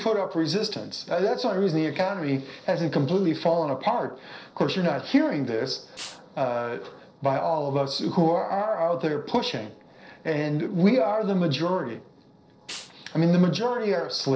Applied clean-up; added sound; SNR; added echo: neural separator model SepFormer DNS4.